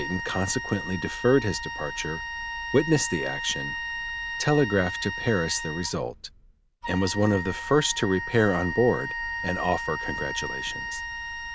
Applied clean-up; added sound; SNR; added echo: none; Wind instrument, woodwind instrument; 6 dB; none.